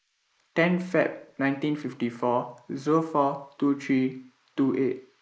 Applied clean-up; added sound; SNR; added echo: neural mask model Resemble Enhance denoiser.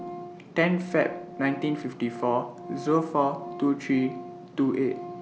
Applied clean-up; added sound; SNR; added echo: none; Organ; 13 dB; none.